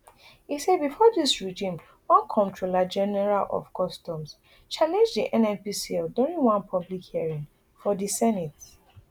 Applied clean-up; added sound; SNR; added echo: none; none; none; none.